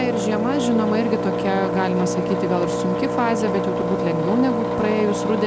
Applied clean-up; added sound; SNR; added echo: none; Engine; 0 dB; none.